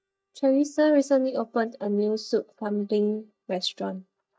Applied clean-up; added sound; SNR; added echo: neural mask model DeepFilterNet 3.